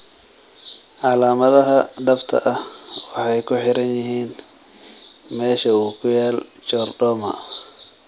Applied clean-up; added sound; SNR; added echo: none; none; none; none.